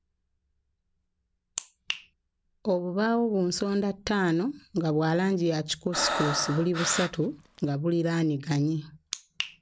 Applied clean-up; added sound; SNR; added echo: none; Breathing; 4 dB; none.